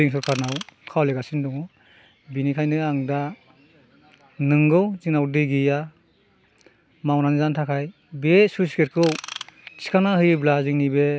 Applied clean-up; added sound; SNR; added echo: none; Ratchet, pawl / Tools; 16 dB; none.